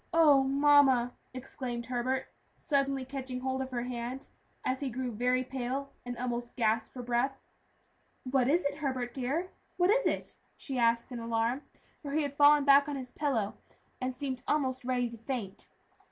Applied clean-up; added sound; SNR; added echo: none; none; none; none.